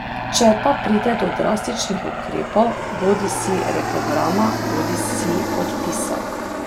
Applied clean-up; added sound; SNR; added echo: none; Aircraft; 3 dB; none.